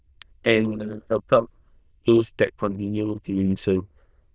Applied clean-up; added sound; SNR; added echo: neural diffusion model UNIVERSE++.